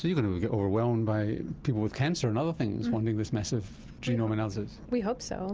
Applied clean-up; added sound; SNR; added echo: none; none; none; none.